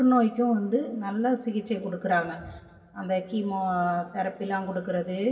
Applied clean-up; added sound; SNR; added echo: none; none; none; reverberation time 1.5 s.